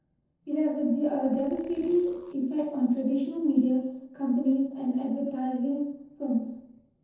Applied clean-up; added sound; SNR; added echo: neural separator model SepFormer DNS4.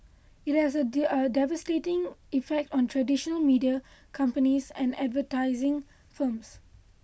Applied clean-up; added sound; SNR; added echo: none; none; none; none.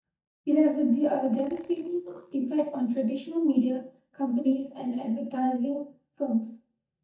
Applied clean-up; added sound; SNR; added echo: neural mask model DeepFilterNet 3.